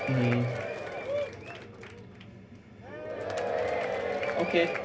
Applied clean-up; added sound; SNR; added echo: none; Applause / Crowd / Cheering; 0 dB; reverberation time 0.4 s.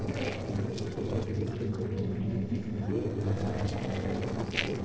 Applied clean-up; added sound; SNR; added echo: neural separator model SepFormer DNS4.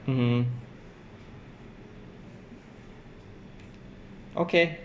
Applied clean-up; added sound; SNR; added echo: none; none; none; none.